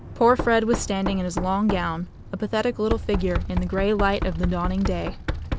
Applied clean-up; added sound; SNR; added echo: none; Knock; 5 dB; none.